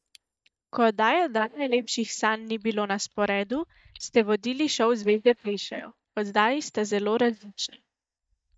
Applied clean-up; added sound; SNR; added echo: neural mask model DeepFilterNet 3.